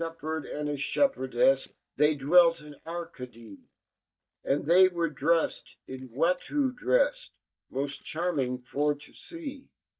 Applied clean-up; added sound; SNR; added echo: neural mask model DeepFilterNet 3.